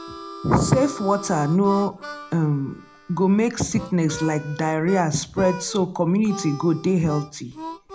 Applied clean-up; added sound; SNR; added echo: none; Harmonica; 15 dB; reverberation time 0.3 s.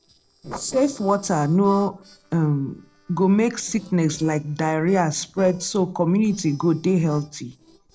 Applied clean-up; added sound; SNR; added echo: neural separator model SepFormer DNS4.